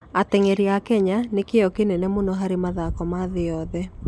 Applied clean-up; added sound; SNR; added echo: none; none; none; none.